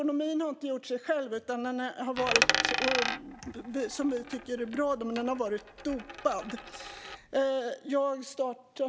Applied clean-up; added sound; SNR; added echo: none; Coin (dropping); 4 dB; none.